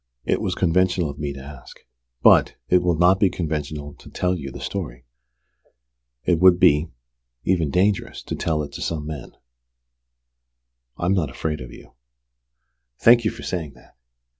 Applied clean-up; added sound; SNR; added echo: none; none; none; none.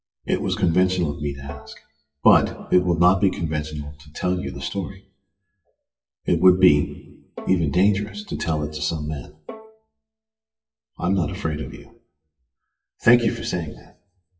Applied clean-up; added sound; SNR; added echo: classical method WPE with log-MMSE.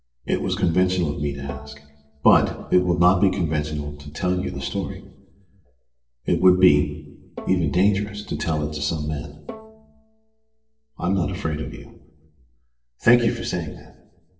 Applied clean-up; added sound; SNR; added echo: neural separator model SepFormer DNS4.